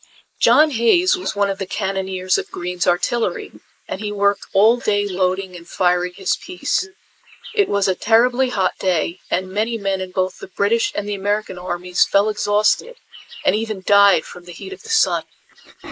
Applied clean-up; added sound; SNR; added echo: neural mask model Resemble Enhance denoiser.